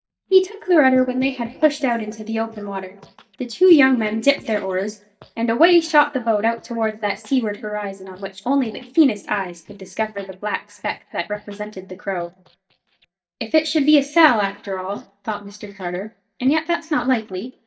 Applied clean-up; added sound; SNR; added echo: neural mask model DeepFilterNet 3.